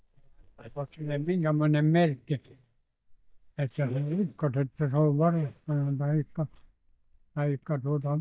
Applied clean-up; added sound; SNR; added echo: neural mask model DeepFilterNet 3.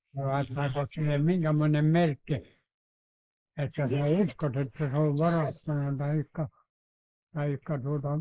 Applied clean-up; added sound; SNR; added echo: neural mask model Resemble Enhance denoiser.